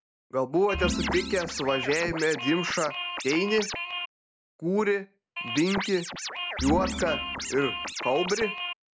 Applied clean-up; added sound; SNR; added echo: none; Scratching (performance technique) + Organ; 4 dB; none.